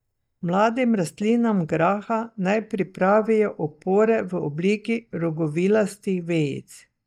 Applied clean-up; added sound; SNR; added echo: neural mask model DeepFilterNet 3.